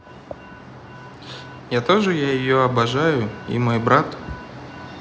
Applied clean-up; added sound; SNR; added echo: none; none; none; none.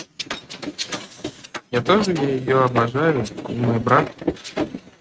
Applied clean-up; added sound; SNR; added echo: neural mask model RNNoise.